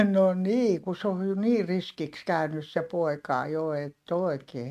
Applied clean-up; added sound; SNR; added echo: neural mask model RNNoise.